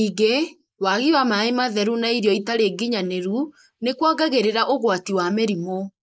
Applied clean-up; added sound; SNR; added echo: neural mask model Resemble Enhance denoiser.